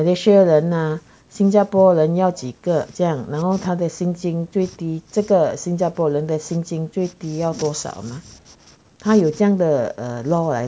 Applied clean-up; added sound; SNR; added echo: none; none; none; none.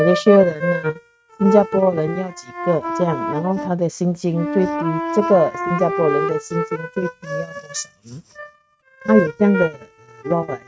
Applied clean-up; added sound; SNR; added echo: neural mask model RNNoise.